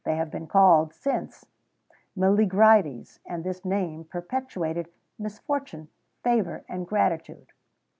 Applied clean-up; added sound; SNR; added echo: none; none; none; none.